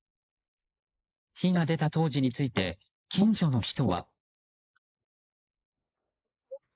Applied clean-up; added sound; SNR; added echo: neural mask model Resemble Enhance denoiser.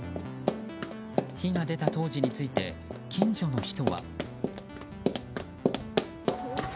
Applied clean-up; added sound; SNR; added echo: none; Run; 0 dB; none.